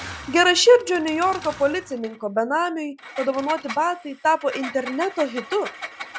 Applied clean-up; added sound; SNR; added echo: none; Engine; 15 dB; none.